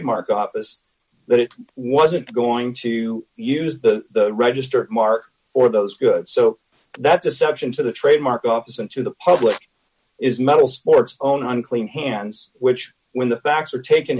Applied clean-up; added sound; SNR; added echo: none; none; none; none.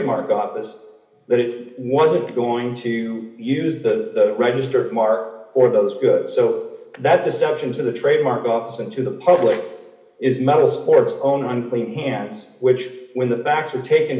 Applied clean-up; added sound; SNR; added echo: none; none; none; reverberation time 1.0 s.